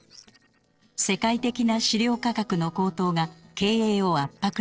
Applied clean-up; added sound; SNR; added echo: neural separator model SepFormer DNS4.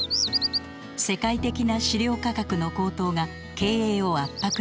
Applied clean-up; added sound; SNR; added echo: none; Bird vocalization, bird call, bird song; 8 dB; none.